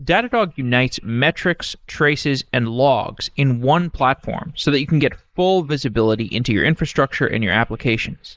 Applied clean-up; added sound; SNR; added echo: neural mask model Resemble Enhance denoiser.